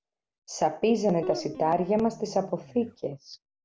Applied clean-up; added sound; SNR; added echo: none; Guitar; 13 dB; none.